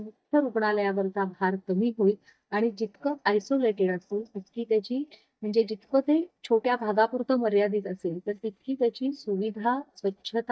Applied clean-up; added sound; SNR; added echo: neural mask model DeepFilterNet 3.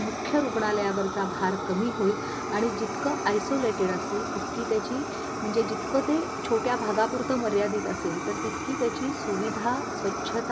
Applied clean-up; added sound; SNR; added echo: none; Fire; 3 dB; none.